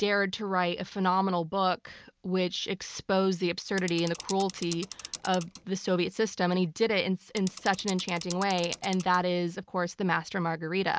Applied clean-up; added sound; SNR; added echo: none; Mechanisms / Bicycle; 14 dB; none.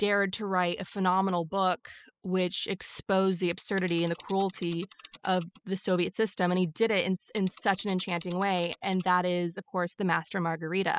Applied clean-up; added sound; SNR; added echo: classical method spectral subtraction.